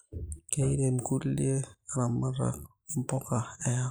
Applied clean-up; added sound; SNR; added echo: neural mask model Resemble Enhance denoiser.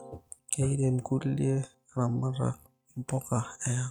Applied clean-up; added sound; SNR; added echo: neural mask model RNNoise.